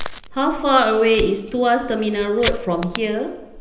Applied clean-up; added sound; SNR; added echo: none; Fire; 11 dB; reverberation time 0.8 s.